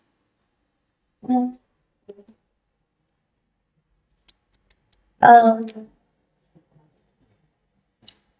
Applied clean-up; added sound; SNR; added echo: neural mask model DeepFilterNet 3.